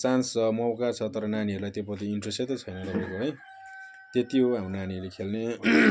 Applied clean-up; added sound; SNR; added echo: none; none; none; none.